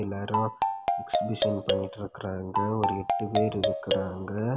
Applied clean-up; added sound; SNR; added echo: none; Marimba, xylophone; -2 dB; none.